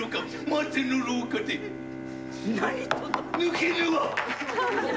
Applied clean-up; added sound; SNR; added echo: none; Bowed string instrument; 11 dB; none.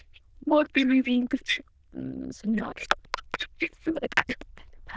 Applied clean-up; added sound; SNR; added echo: neural diffusion model UNIVERSE++.